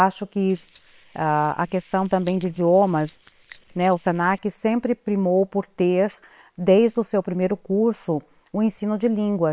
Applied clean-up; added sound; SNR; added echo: neural separator model SepFormer WHAM!.